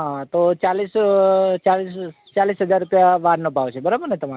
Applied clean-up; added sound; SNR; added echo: none; none; none; none.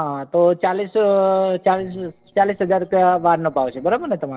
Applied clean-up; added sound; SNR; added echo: neural separator model SepFormer DNS4.